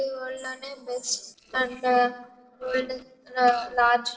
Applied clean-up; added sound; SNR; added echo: neural separator model SepFormer DNS4.